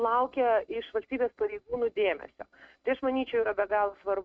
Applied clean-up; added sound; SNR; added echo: neural mask model RNNoise.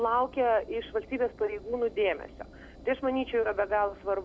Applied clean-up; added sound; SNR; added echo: none; Engine; 20 dB; none.